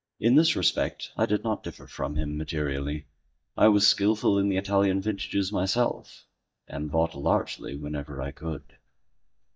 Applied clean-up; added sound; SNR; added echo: neural mask model DeepFilterNet 3.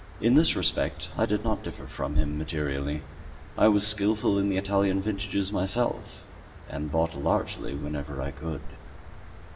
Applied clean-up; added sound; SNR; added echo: none; Cricket; 16 dB; reverberation time 1.8 s.